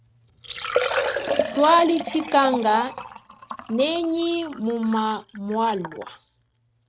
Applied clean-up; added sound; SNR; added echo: neural mask model RNNoise.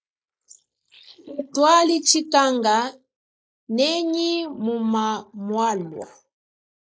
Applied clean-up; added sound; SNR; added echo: neural mask model Resemble Enhance denoiser.